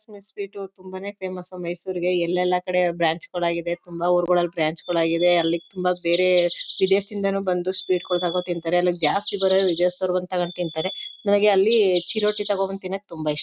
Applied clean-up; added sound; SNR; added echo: neural mask model RNNoise.